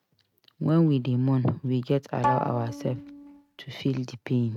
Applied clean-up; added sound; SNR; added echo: neural mask model RNNoise.